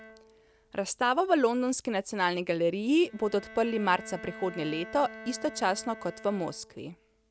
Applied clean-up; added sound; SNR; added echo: none; Bowed string instrument; 19 dB; none.